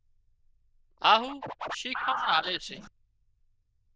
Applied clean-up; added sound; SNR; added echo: neural diffusion model UNIVERSE++.